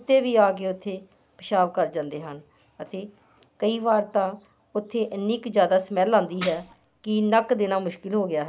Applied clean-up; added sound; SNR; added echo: none; Tambourine; 16 dB; none.